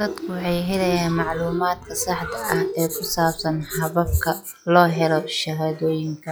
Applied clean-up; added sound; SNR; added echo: classical method log-MMSE.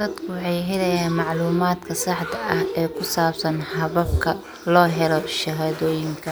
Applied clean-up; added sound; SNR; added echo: none; none; none; none.